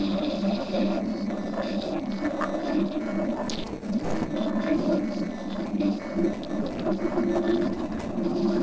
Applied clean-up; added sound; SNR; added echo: neural separator model SepFormer DNS4.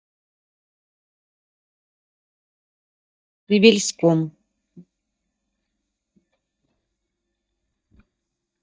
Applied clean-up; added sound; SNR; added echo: neural mask model DeepFilterNet 3.